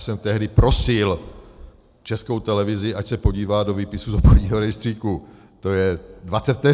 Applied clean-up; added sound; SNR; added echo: none; none; none; none.